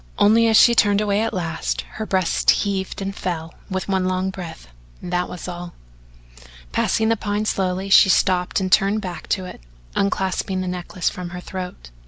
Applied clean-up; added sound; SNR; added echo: none; none; none; none.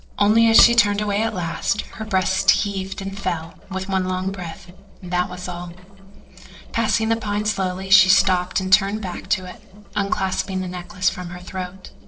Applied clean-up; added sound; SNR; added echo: neural separator model SepFormer DNS4.